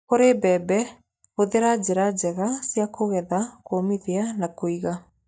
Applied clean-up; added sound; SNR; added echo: neural mask model DeepFilterNet 3.